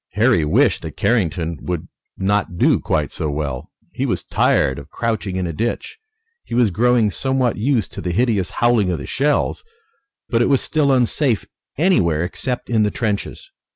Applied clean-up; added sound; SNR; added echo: none; none; none; none.